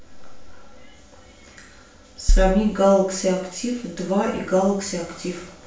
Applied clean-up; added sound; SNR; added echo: none; Bass drum; -3 dB; reverberation time 0.5 s.